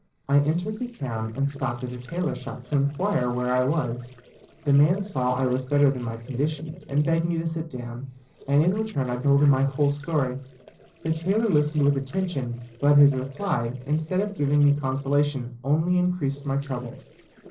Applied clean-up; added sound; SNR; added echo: neural separator model SepFormer DNS4.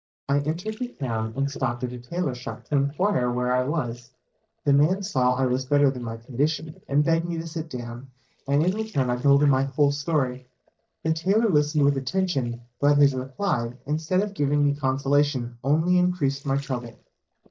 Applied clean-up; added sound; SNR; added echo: neural mask model DeepFilterNet 3.